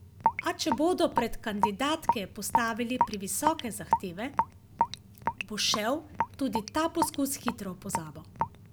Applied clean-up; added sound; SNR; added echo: none; Raindrop / Drip; 1 dB; none.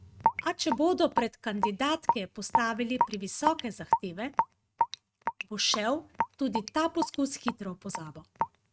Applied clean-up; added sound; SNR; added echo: neural mask model RNNoise.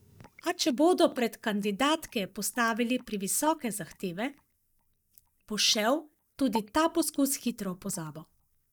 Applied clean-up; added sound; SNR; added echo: neural mask model DeepFilterNet 3.